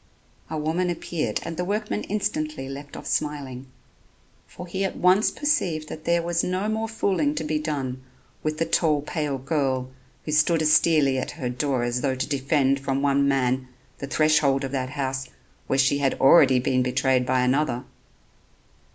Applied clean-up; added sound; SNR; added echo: none; none; none; none.